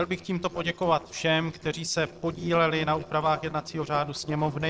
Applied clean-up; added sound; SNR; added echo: neural separator model SepFormer DNS4.